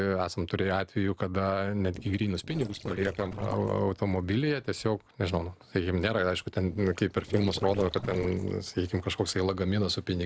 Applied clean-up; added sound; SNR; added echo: neural separator model SepFormer DNS4.